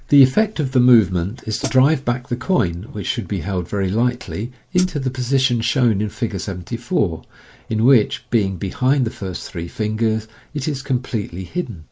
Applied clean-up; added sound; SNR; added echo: neural mask model Resemble Enhance denoiser.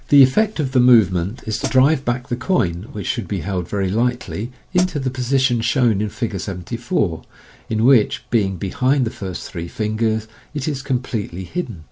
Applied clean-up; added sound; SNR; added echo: none; Hi-hat; 10 dB; none.